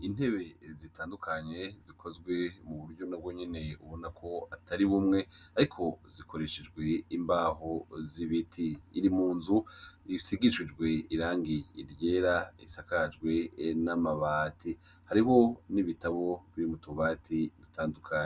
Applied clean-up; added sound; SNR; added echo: none; none; none; none.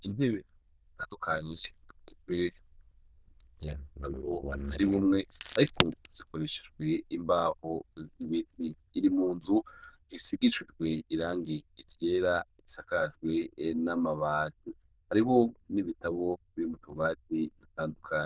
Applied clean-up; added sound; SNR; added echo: neural diffusion model UNIVERSE++.